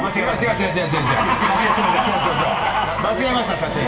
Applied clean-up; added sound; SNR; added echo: none; Alarm / Dog; 14 dB; reverberation time 2.5 s.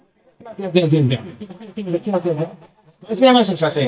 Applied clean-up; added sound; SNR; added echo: neural mask model DeepFilterNet 3.